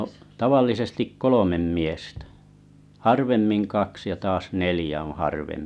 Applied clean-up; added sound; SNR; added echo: none; none; none; none.